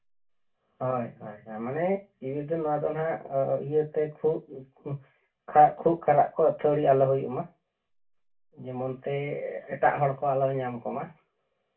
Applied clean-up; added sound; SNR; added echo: none; none; none; reverberation time 0.2 s.